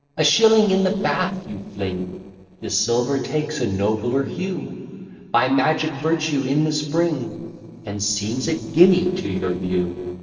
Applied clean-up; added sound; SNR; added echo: neural separator model SepFormer DNS4.